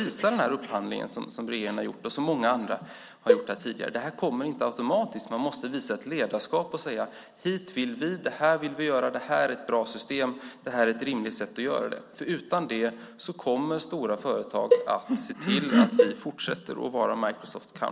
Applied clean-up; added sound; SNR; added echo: none; Cowbell; 0 dB; none.